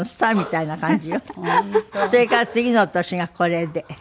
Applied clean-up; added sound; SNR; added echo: none; none; none; none.